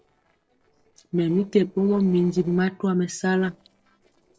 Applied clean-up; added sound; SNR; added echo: neural separator model SepFormer DNS4.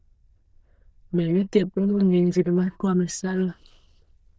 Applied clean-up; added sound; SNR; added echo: neural diffusion model UNIVERSE++.